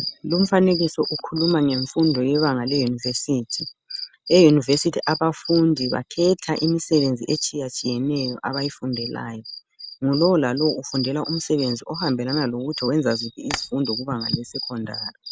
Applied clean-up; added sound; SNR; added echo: none; Tap; 15 dB; none.